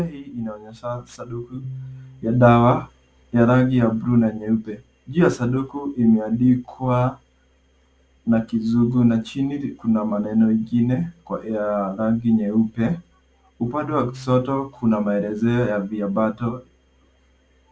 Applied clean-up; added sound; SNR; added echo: none; Piano; 18 dB; none.